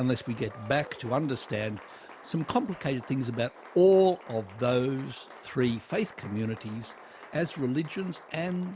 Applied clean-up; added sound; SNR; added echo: none; Applause; 19 dB; none.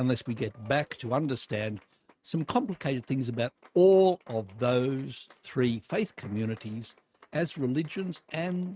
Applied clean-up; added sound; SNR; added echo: neural mask model RNNoise.